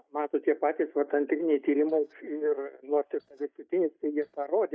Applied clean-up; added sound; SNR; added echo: neural mask model DeepFilterNet 3.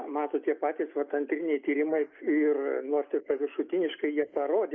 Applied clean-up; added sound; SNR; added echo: neural mask model Resemble Enhance denoiser.